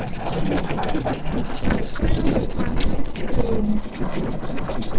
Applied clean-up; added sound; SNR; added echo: neural separator model SepFormer DNS4.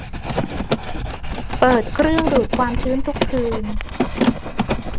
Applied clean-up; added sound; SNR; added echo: none; Mechanisms + Writing; -1 dB; none.